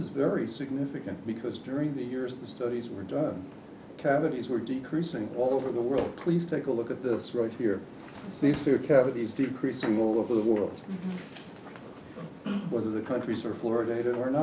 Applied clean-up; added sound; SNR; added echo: none; Drawer open or close; 20 dB; none.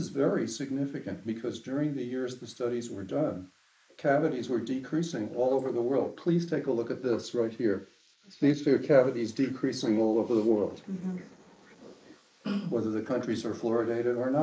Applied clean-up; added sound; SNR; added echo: neural mask model Resemble Enhance denoiser.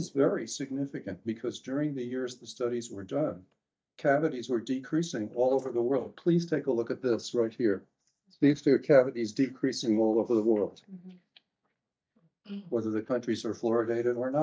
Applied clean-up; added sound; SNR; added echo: neural mask model DeepFilterNet 3.